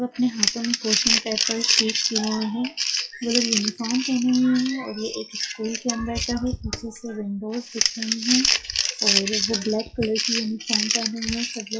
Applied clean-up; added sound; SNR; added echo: classical method WPE with log-MMSE.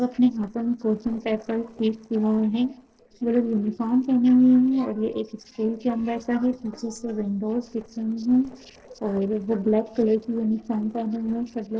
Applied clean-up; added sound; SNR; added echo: neural separator model SepFormer DNS4.